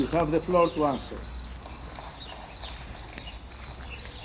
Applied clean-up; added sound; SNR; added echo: none; Chirp, tweet; 8 dB; reverberation time 0.4 s.